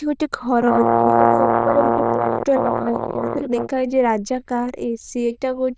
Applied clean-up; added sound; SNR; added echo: neural diffusion model UNIVERSE++.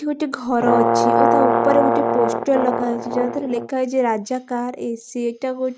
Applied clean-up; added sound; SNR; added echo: neural mask model RNNoise.